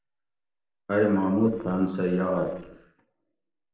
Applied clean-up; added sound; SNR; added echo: neural separator model SepFormer DNS4.